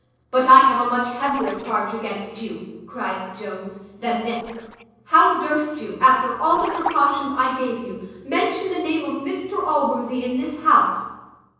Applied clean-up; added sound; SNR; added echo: neural separator model SepFormer DNS4.